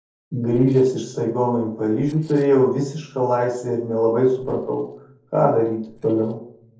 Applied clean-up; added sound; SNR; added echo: neural separator model SepFormer DNS4.